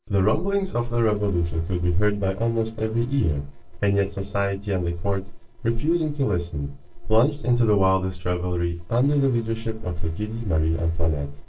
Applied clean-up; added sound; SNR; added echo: neural separator model SepFormer DNS4.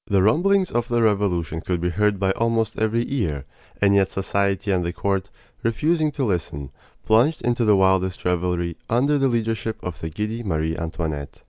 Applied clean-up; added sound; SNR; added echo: none; none; none; none.